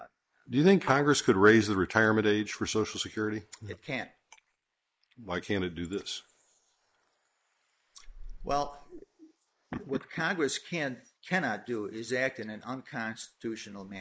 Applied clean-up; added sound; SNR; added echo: neural mask model Resemble Enhance denoiser.